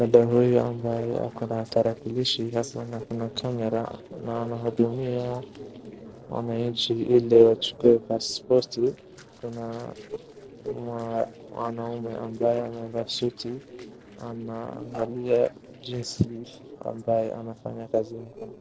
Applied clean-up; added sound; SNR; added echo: neural separator model SepFormer DNS4.